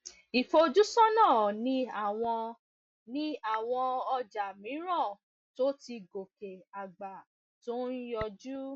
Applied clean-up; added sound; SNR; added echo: none; none; none; none.